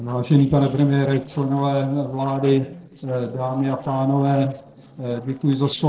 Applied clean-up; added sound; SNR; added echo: neural separator model SepFormer DNS4.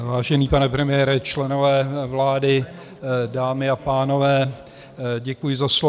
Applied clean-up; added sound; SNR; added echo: none; none; none; none.